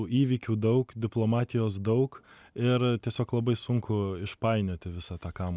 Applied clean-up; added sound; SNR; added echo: none; none; none; none.